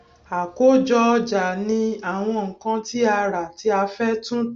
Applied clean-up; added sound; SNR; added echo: none; none; none; none.